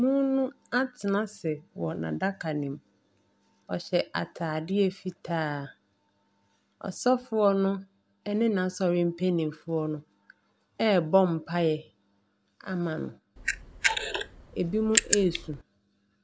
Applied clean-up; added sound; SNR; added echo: none; Camera; 1 dB; none.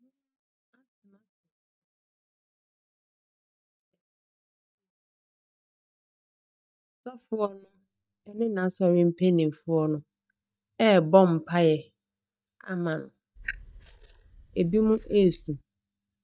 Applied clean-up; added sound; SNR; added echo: neural mask model DeepFilterNet 3.